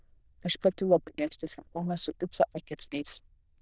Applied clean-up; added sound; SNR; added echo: neural diffusion model UNIVERSE++.